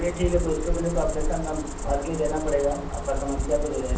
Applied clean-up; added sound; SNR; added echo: none; Cricket; 1 dB; reverberation time 0.6 s.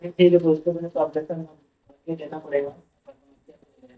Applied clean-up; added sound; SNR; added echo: neural mask model DeepFilterNet 3.